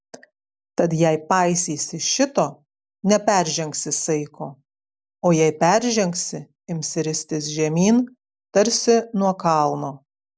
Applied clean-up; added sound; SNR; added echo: none; none; none; none.